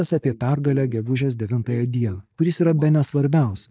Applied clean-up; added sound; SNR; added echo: neural mask model DeepFilterNet 3.